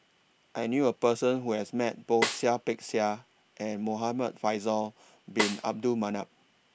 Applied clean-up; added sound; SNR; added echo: none; Snare drum; 6 dB; none.